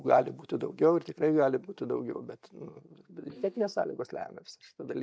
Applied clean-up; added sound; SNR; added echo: neural mask model DeepFilterNet 3.